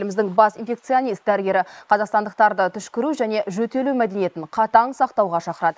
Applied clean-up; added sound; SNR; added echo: neural mask model Resemble Enhance denoiser.